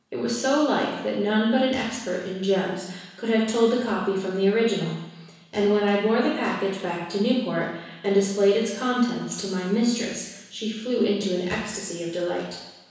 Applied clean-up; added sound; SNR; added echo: none; none; none; reverberation time 1.1 s.